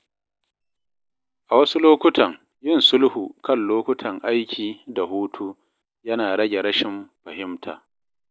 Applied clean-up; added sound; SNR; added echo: none; none; none; none.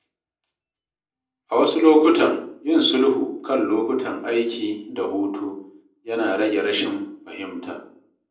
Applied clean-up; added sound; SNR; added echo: none; none; none; reverberation time 0.6 s.